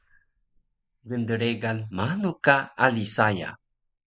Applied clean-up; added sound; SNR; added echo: neural mask model Resemble Enhance denoiser.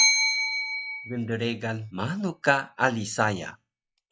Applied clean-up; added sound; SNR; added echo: classical method log-MMSE.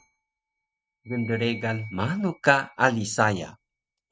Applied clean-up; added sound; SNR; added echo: neural mask model RNNoise.